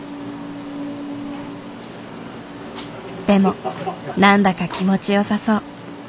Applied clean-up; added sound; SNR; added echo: none; Bell; 19 dB; none.